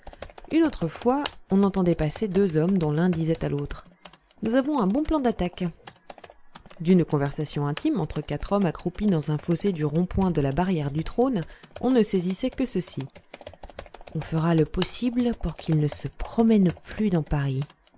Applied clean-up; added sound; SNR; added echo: none; Computer keyboard; 19 dB; none.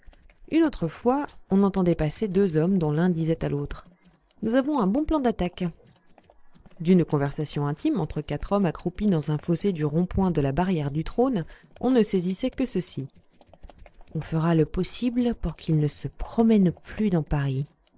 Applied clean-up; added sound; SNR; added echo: neural separator model SepFormer DNS4.